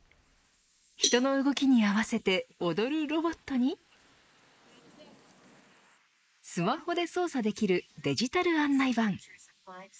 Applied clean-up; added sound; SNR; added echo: neural mask model Resemble Enhance denoiser.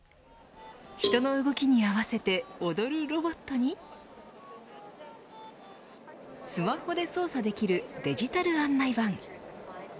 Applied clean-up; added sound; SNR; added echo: none; Cowbell; 5 dB; none.